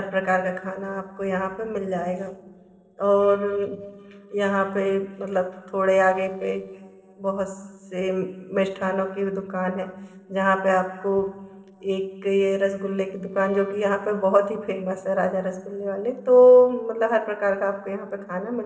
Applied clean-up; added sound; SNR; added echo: neural separator model SepFormer DNS4.